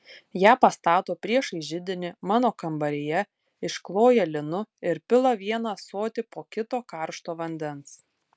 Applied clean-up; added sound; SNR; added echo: none; none; none; none.